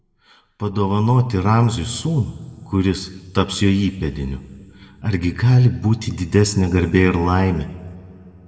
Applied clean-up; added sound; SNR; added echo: none; none; none; reverberation time 1.3 s.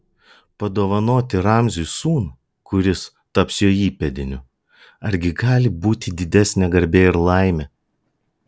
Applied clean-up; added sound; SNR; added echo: none; none; none; none.